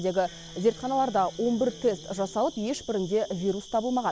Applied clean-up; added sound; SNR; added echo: none; Cricket + Electric guitar; 18 dB; none.